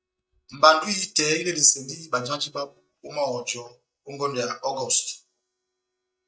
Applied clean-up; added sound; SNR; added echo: neural mask model DeepFilterNet 3.